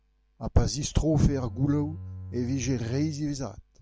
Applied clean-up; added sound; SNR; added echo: none; Bowed string instrument; 13 dB; none.